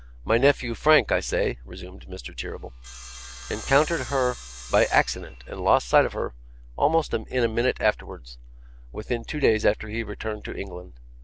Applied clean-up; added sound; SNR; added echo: none; Sawing; 17 dB; none.